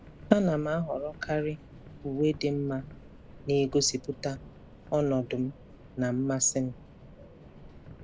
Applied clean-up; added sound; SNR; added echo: none; Subway, metro, underground; 17 dB; none.